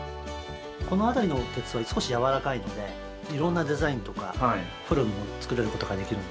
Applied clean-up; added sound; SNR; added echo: none; none; none; none.